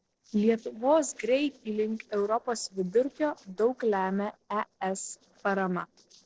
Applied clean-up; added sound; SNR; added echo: neural separator model SepFormer DNS4.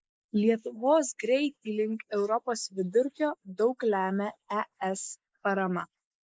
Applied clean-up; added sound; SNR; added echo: neural mask model Resemble Enhance denoiser.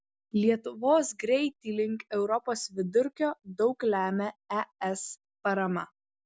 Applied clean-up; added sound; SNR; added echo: none; none; none; none.